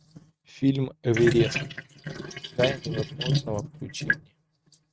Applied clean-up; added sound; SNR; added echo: neural mask model RNNoise.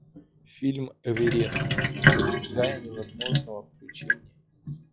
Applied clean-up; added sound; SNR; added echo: classical method log-MMSE.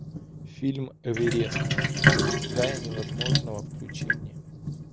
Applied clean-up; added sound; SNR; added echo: none; Sink (filling or washing); -5 dB; none.